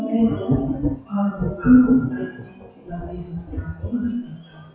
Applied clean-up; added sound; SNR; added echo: classical method WPE with log-MMSE.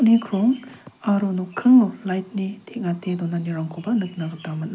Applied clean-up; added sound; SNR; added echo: none; none; none; none.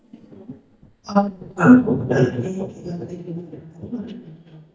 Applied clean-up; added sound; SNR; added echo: neural mask model DeepFilterNet 3.